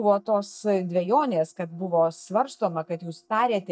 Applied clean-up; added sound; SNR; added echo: neural mask model DeepFilterNet 3.